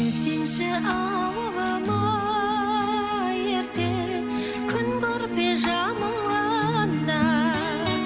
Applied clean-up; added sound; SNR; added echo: none; none; none; none.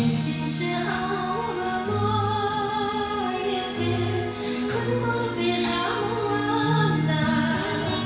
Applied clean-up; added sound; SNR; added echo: none; Mechanisms; 20 dB; reverberation time 1.1 s.